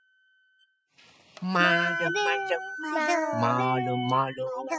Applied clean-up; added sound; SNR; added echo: classical method spectral subtraction.